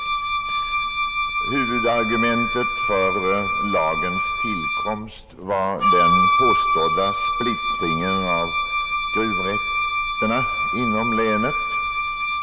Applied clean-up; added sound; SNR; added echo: none; Wind instrument, woodwind instrument; -4 dB; none.